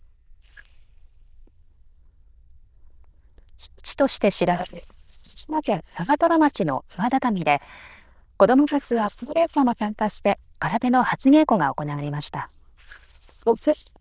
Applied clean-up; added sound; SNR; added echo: neural diffusion model UNIVERSE++.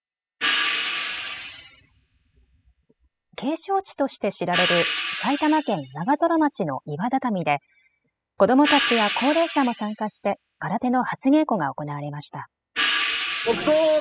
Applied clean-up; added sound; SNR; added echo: classical method spectral subtraction.